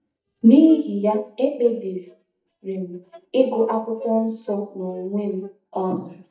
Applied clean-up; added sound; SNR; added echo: neural mask model DeepFilterNet 3.